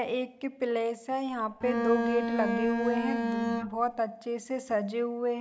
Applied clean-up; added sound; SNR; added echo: none; Bowed string instrument; -1 dB; none.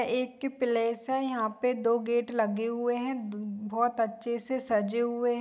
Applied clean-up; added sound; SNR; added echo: none; none; none; none.